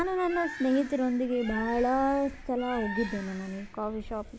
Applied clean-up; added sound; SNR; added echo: none; Bird; 12 dB; none.